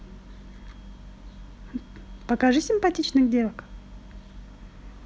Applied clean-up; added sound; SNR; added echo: none; none; none; none.